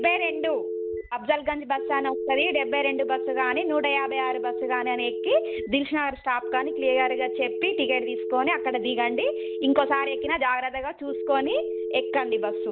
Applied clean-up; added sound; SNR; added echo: none; Telephone; 4 dB; none.